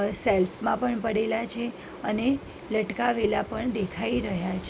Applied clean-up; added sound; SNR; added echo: none; none; none; none.